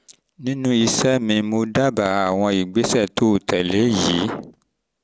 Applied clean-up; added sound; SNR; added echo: none; none; none; none.